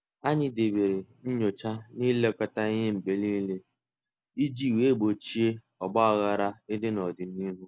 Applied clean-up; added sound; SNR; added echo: none; none; none; none.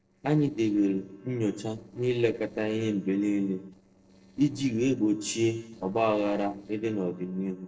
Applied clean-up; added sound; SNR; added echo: neural separator model SepFormer DNS4.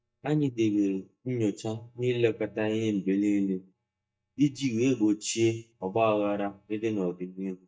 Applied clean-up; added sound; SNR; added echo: neural mask model DeepFilterNet 3.